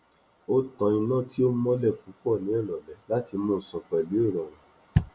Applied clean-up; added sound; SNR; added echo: none; none; none; none.